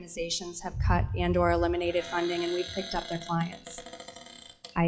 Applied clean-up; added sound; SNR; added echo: classical method log-MMSE.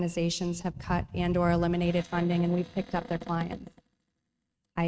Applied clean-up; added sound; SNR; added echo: neural mask model RNNoise.